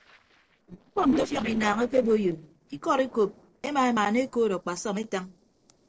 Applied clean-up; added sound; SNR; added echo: neural separator model SepFormer DNS4.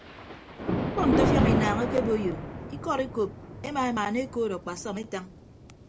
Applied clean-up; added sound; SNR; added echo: none; Thunder; -1 dB; none.